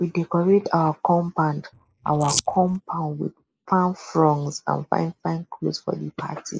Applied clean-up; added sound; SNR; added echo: neural mask model Resemble Enhance denoiser.